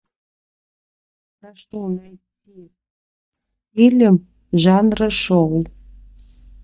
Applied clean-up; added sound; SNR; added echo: neural mask model DeepFilterNet 3.